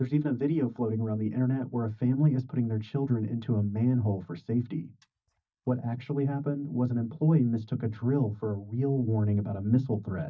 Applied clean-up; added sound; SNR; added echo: neural mask model DeepFilterNet 3.